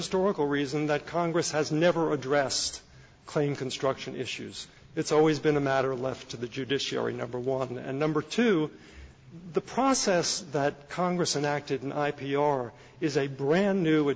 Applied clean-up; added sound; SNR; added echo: none; none; none; none.